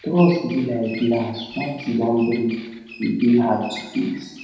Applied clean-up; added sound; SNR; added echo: none; Bird vocalization, bird call, bird song; 18 dB; reverberation time 0.9 s.